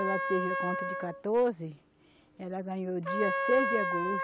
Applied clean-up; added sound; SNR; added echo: none; Trumpet; 1 dB; none.